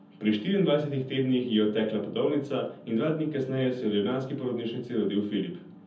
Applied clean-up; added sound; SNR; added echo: none; none; none; reverberation time 0.7 s.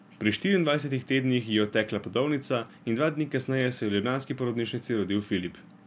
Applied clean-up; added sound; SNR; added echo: none; none; none; none.